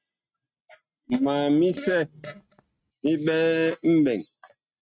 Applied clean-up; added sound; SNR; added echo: neural mask model RNNoise.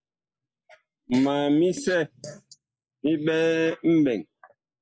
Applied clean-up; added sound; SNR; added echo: neural mask model Resemble Enhance denoiser.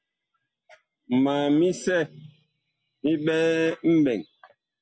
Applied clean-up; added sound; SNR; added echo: none; none; none; none.